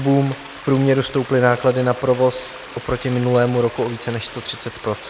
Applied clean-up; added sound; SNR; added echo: none; Stream; 16 dB; none.